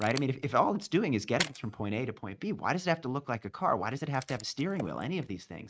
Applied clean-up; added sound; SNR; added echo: neural mask model RNNoise.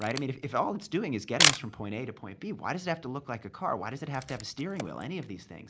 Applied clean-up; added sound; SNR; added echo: none; Camera; 1 dB; none.